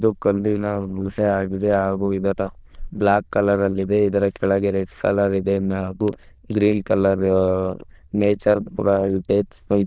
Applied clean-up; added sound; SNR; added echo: neural diffusion model UNIVERSE++.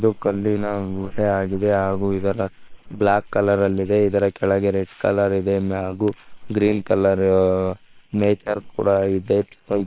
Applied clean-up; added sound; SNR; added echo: neural separator model SepFormer WHAM!.